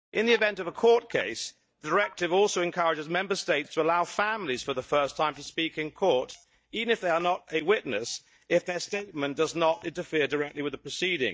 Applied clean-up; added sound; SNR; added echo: neural mask model DeepFilterNet 3.